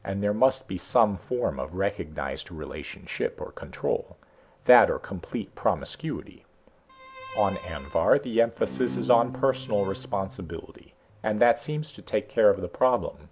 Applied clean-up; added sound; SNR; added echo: none; Bowed string instrument; 12 dB; none.